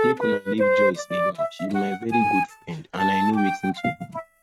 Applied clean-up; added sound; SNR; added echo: neural mask model RNNoise.